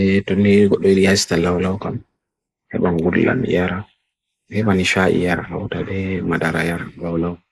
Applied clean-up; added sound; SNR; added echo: neural mask model Resemble Enhance denoiser.